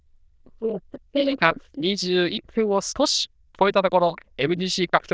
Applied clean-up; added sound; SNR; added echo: neural diffusion model UNIVERSE++.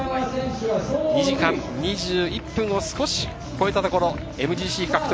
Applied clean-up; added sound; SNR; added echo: none; none; none; none.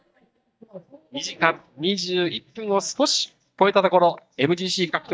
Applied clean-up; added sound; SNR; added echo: neural mask model DeepFilterNet 3.